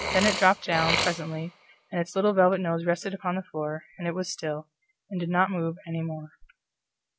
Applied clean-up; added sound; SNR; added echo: none; Burping, eructation; 9 dB; none.